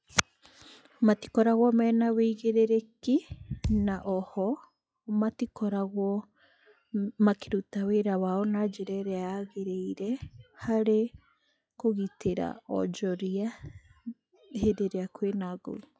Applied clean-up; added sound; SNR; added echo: classical method log-MMSE.